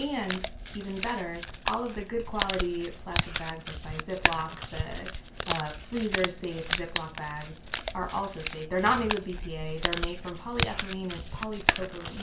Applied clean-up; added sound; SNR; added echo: none; Crumpling, crinkling; 0 dB; reverberation time 0.3 s.